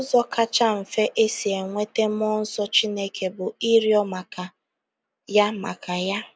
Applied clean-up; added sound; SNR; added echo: none; none; none; none.